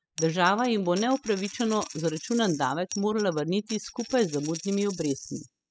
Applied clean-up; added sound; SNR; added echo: classical method spectral subtraction.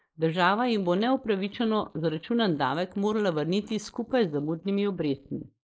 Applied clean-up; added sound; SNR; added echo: neural mask model Resemble Enhance denoiser.